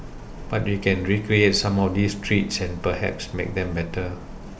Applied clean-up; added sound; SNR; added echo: none; none; none; none.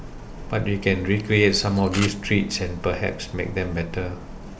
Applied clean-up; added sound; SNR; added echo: none; Camera; 12 dB; none.